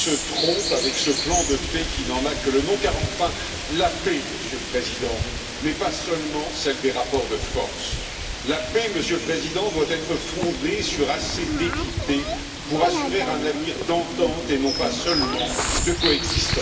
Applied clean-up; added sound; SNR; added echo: none; Bird vocalization, bird call, bird song; 3 dB; reverberation time 2.4 s.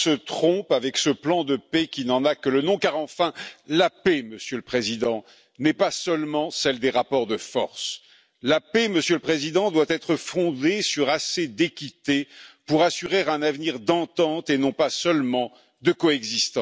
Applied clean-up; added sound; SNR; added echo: none; none; none; none.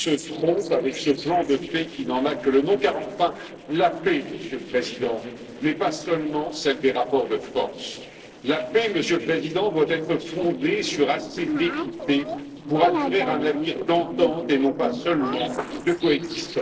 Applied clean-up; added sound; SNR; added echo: neural separator model SepFormer DNS4.